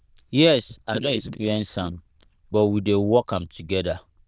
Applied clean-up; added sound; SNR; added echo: neural diffusion model UNIVERSE++.